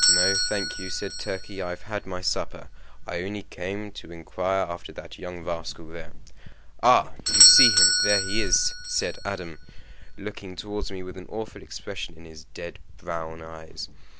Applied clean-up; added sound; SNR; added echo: none; Doorbell; -1 dB; none.